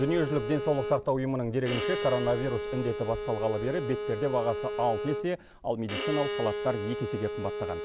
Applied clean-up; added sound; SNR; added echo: none; Bowed string instrument; 4 dB; none.